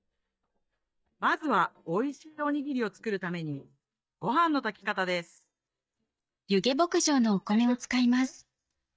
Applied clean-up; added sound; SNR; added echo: neural mask model DeepFilterNet 3.